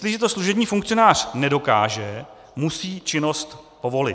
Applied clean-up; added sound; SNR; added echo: none; none; none; none.